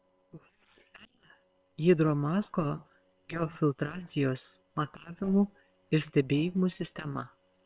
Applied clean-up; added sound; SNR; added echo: neural separator model SepFormer WHAM!.